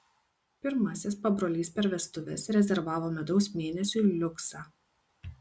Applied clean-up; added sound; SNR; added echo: none; none; none; none.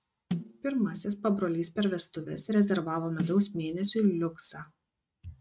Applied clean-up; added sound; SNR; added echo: neural mask model RNNoise.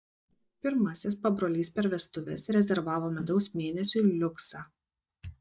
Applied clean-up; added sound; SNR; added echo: neural mask model DeepFilterNet 3.